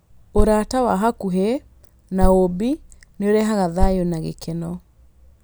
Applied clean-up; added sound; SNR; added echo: none; Thump, thud; 2 dB; none.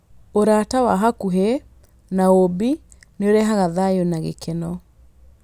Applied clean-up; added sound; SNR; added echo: none; none; none; none.